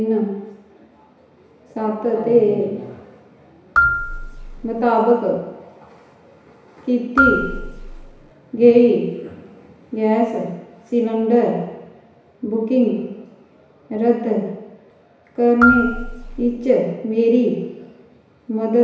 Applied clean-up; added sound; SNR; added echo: none; Marimba, xylophone; 3 dB; reverberation time 1.0 s.